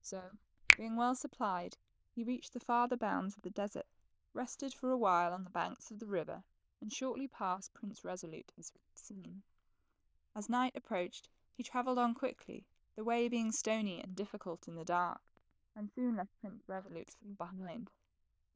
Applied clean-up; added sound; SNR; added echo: neural diffusion model UNIVERSE++.